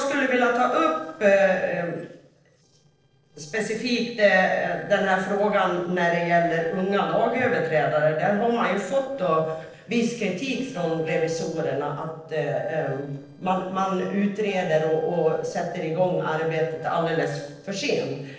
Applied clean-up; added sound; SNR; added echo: neural separator model SepFormer DNS4.